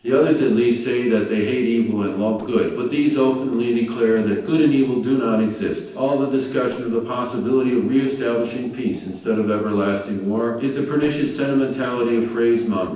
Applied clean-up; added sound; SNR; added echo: neural separator model SepFormer DNS4.